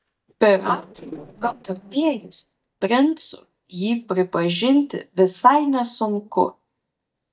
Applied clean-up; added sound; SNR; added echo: neural mask model DeepFilterNet 3.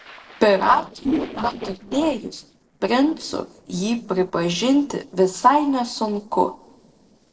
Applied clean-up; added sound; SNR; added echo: neural separator model SepFormer DNS4.